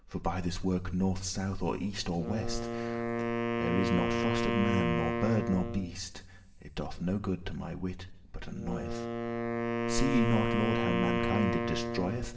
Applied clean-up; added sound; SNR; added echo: none; Wind instrument, woodwind instrument; 1 dB; reverberation time 1.8 s.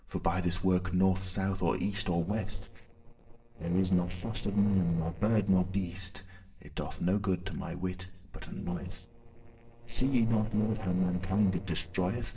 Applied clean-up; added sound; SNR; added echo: neural separator model SepFormer DNS4.